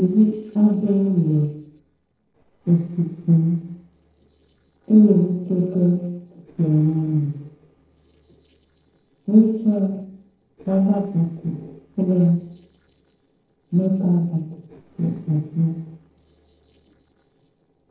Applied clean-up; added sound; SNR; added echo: neural separator model SepFormer DNS4.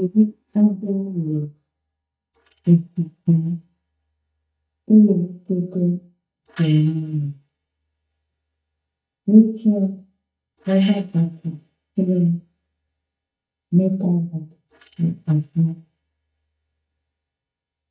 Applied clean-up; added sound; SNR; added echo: neural mask model DeepFilterNet 3.